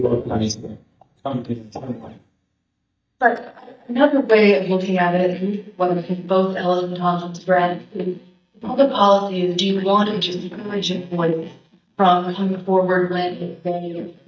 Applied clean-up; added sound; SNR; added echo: neural mask model DeepFilterNet 3.